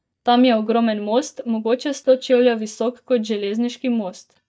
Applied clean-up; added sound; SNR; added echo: neural mask model DeepFilterNet 3.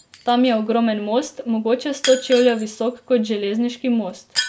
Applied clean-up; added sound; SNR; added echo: none; Shatter; 13 dB; none.